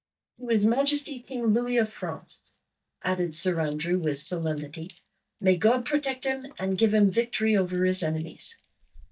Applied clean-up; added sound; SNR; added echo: neural mask model DeepFilterNet 3.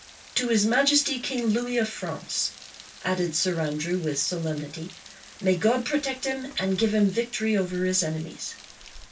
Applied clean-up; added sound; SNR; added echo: none; Rain; 20 dB; reverberation time 0.2 s.